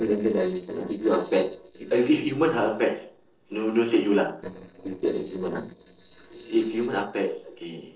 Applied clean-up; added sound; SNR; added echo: neural separator model SepFormer DNS4.